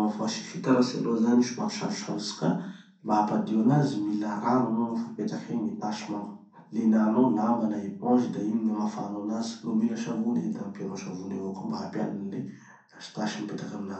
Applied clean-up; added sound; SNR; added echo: none; none; none; reverberation time 0.6 s.